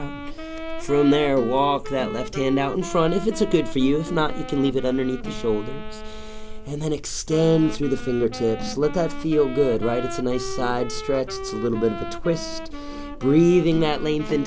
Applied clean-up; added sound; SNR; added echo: none; Wind instrument, woodwind instrument; 12 dB; none.